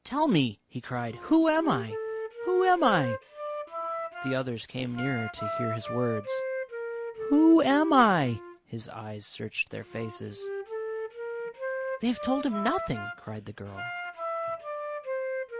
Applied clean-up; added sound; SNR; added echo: none; Wind instrument, woodwind instrument; 7 dB; none.